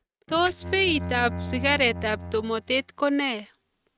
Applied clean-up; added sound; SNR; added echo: neural mask model RNNoise.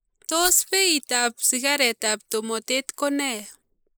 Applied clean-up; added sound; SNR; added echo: neural mask model Resemble Enhance denoiser.